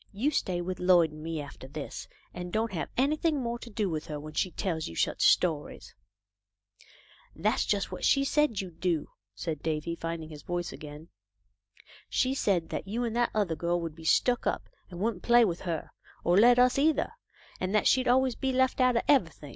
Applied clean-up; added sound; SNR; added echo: none; none; none; none.